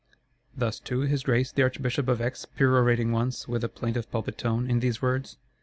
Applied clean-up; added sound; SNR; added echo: none; none; none; none.